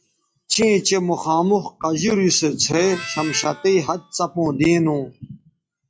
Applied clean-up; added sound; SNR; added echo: classical method log-MMSE.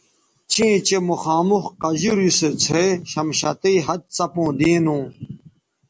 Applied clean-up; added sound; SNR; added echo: none; none; none; none.